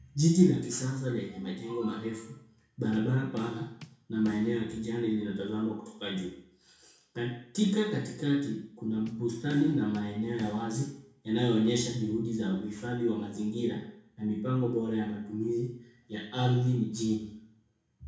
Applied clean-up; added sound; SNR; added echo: none; Bass drum / Snare drum; 17 dB; reverberation time 0.5 s.